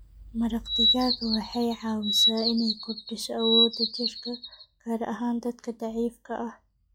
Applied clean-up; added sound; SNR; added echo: classical method log-MMSE.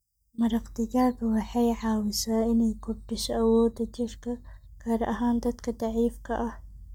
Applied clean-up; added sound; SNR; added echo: neural mask model DeepFilterNet 3.